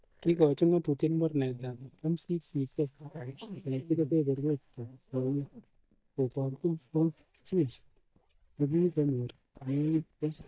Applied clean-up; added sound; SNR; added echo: neural mask model DeepFilterNet 3.